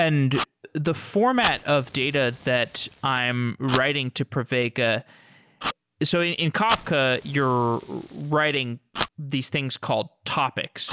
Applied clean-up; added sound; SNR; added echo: none; Fire; 11 dB; none.